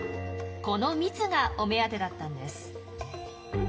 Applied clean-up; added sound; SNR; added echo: none; none; none; reverberation time 2.3 s.